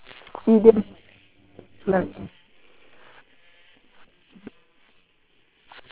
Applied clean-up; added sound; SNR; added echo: neural separator model SepFormer WHAM!.